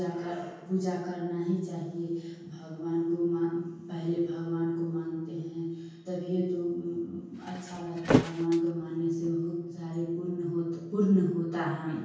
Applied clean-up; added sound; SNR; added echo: none; Thump, thud; 1 dB; reverberation time 0.6 s.